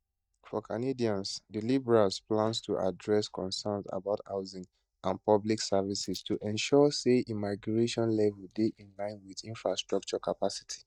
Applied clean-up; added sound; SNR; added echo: neural mask model DeepFilterNet 3.